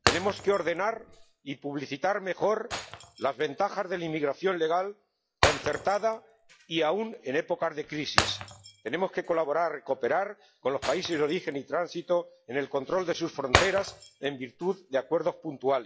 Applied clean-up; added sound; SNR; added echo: classical method log-MMSE.